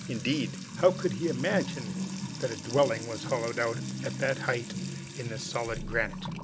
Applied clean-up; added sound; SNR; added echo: none; Trickle, dribble / Water tap, faucet / Music; 6 dB; none.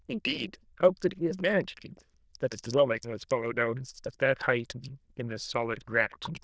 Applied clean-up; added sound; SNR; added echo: neural diffusion model UNIVERSE++.